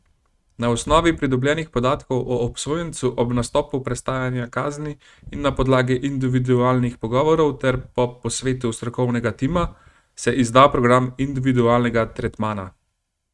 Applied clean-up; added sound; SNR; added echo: neural mask model RNNoise.